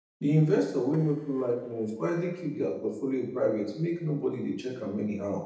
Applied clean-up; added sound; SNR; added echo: neural separator model SepFormer DNS4.